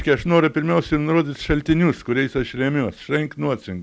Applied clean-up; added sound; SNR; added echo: none; none; none; none.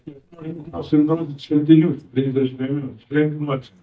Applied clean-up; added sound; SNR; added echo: neural mask model DeepFilterNet 3.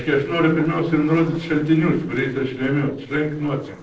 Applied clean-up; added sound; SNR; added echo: neural separator model SepFormer DNS4.